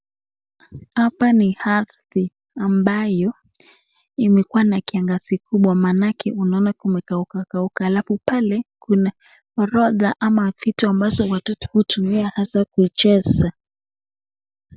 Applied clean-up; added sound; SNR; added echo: none; none; none; none.